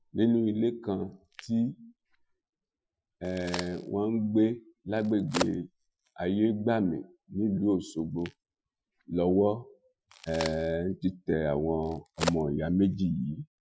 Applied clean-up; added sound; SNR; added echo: classical method Wiener filter.